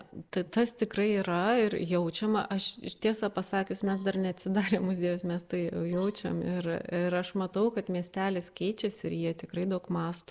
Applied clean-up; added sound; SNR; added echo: neural separator model SepFormer DNS4.